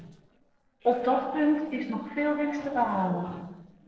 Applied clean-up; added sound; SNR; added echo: neural separator model SepFormer DNS4.